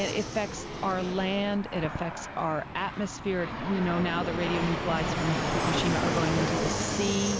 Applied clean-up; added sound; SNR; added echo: none; Fixed-wing aircraft, airplane; 1 dB; none.